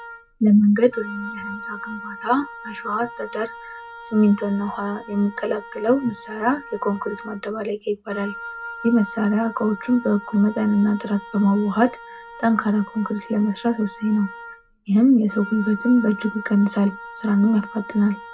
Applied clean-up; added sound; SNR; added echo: none; Wind instrument, woodwind instrument; 16 dB; reverberation time 0.2 s.